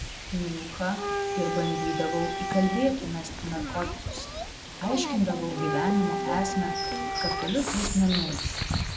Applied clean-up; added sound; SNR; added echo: none; Bird vocalization, bird call, bird song + Wind instrument, woodwind instrument; 2 dB; none.